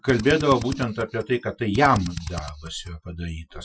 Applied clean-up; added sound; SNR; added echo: classical method Wiener filter.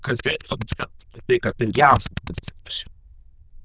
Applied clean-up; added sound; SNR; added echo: neural diffusion model UNIVERSE++.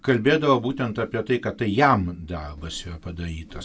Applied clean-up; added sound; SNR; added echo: none; none; none; none.